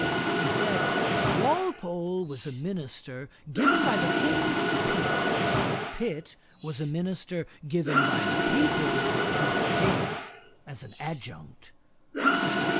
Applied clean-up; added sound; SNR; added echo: none; Mechanisms; -4 dB; none.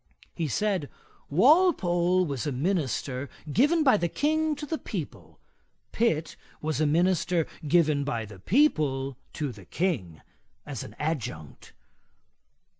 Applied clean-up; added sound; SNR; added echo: none; none; none; none.